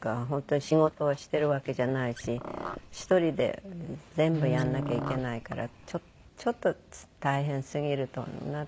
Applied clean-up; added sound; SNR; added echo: none; Car; 12 dB; none.